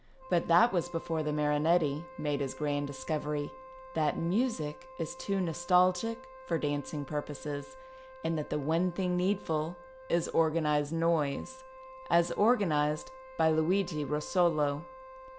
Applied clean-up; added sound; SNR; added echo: none; Wind instrument, woodwind instrument; 18 dB; none.